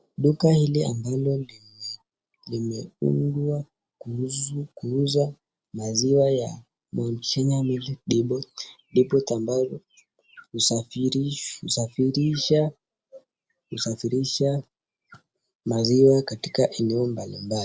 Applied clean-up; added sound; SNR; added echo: none; none; none; none.